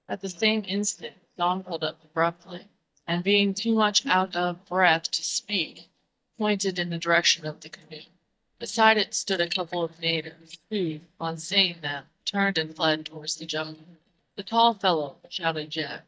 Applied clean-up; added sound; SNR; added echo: neural mask model DeepFilterNet 3.